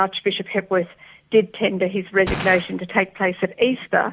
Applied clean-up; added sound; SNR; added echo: none; Gunshot, gunfire; 10 dB; none.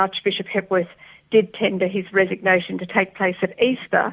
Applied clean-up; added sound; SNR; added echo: none; none; none; none.